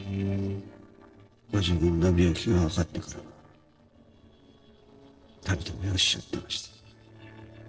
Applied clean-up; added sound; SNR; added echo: neural separator model SepFormer DNS4.